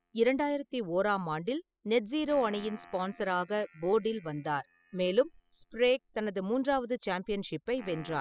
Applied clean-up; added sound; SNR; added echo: classical method spectral subtraction.